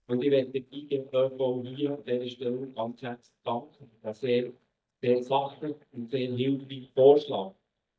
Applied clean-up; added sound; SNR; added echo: neural mask model DeepFilterNet 3.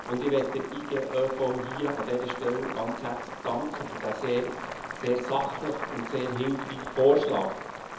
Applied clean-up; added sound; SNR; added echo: none; Boiling; 9 dB; reverberation time 0.7 s.